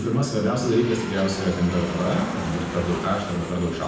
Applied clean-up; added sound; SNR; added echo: none; Aircraft; 11 dB; reverberation time 0.9 s.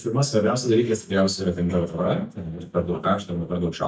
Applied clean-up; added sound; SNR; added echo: neural mask model DeepFilterNet 3.